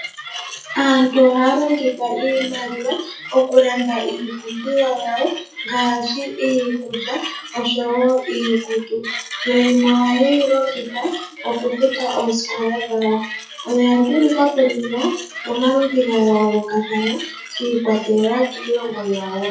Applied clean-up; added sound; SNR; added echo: classical method WPE with log-MMSE.